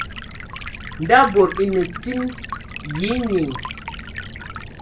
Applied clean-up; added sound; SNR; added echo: none; Stream; 10 dB; reverberation time 0.3 s.